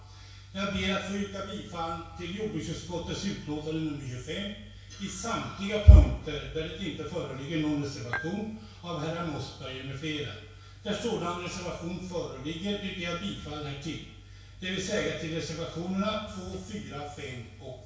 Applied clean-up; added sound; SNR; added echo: none; Dishes, pots, and pans / Chink, clink; 9 dB; reverberation time 0.6 s.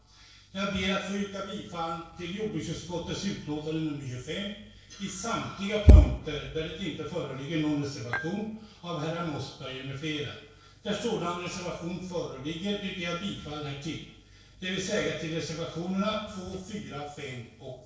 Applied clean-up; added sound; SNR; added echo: neural separator model SepFormer DNS4.